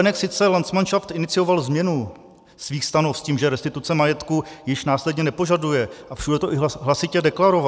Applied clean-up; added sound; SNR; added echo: none; none; none; none.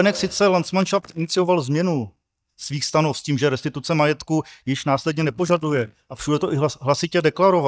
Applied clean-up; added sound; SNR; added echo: neural mask model DeepFilterNet 3.